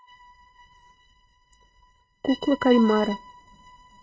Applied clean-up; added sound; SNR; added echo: neural mask model RNNoise.